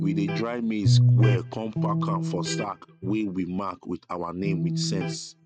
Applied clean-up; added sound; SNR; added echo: neural mask model RNNoise.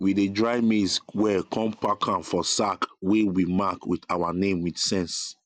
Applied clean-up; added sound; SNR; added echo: none; none; none; none.